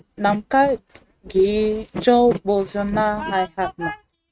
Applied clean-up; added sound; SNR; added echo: neural mask model RNNoise.